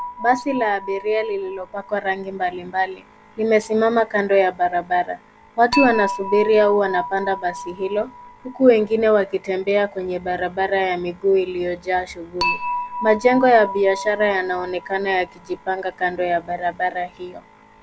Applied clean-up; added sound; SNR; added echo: none; Dishes, pots, and pans / Chink, clink; 12 dB; none.